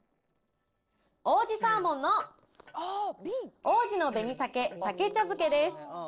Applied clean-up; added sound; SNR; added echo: neural separator model SepFormer DNS4.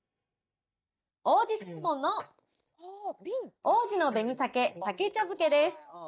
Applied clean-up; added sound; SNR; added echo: neural mask model DeepFilterNet 3.